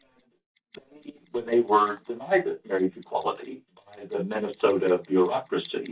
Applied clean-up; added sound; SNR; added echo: neural mask model DeepFilterNet 3.